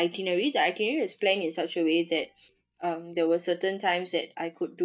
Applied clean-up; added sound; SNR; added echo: neural mask model DeepFilterNet 3.